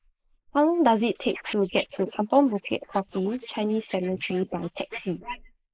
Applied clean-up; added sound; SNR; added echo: neural mask model Resemble Enhance denoiser.